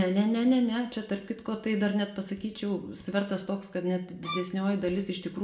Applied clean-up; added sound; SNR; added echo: none; Bowed string instrument; 10 dB; reverberation time 0.6 s.